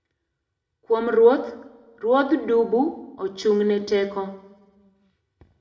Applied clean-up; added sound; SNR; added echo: none; none; none; reverberation time 0.7 s.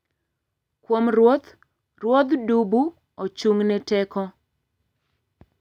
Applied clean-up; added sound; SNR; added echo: none; none; none; none.